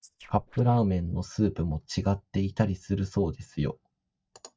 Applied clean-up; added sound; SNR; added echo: neural mask model DeepFilterNet 3.